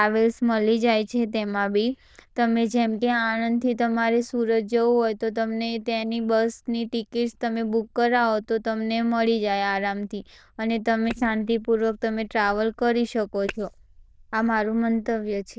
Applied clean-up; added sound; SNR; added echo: neural diffusion model UNIVERSE++.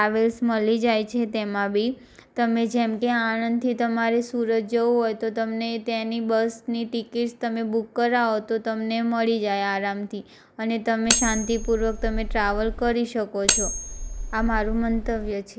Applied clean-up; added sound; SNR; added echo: none; Cutlery, silverware; 3 dB; none.